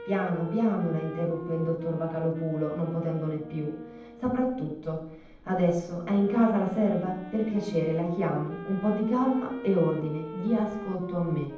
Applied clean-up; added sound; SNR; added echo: none; Wind instrument, woodwind instrument; 14 dB; reverberation time 0.8 s.